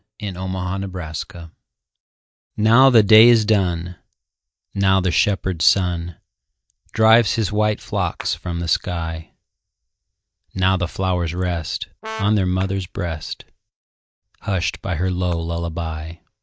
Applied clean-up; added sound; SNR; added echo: neural mask model DeepFilterNet 3.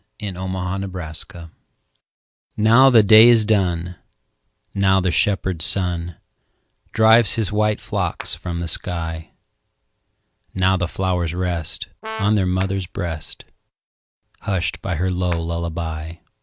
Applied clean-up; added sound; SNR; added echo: none; Clapping + Brass instrument; 13 dB; none.